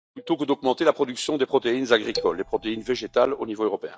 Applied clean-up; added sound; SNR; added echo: neural mask model DeepFilterNet 3.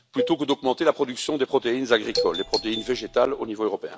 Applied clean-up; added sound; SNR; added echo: none; Cowbell + Doorbell; 9 dB; none.